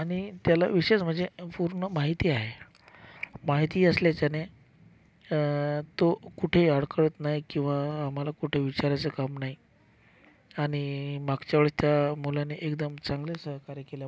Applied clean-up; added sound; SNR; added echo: none; none; none; none.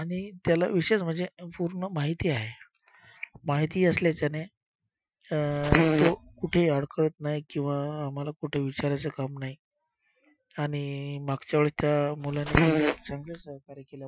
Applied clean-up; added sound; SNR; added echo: classical method Wiener filter.